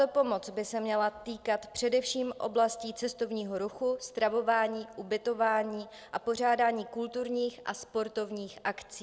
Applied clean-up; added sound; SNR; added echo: none; none; none; none.